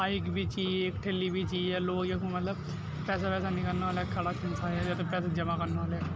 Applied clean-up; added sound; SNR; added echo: none; none; none; none.